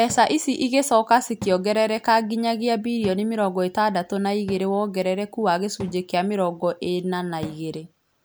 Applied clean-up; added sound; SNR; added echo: none; Cupboard open or close / Drawer open or close; 20 dB; none.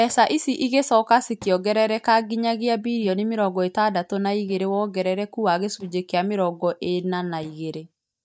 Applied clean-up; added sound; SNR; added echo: neural mask model DeepFilterNet 3.